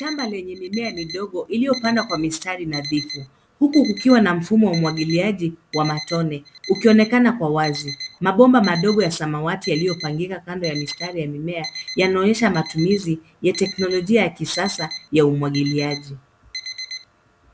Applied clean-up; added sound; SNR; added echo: none; Alarm; 15 dB; none.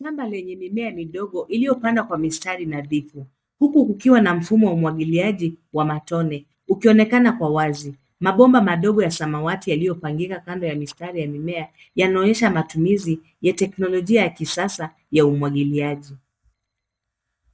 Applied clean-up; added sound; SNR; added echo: neural mask model DeepFilterNet 3.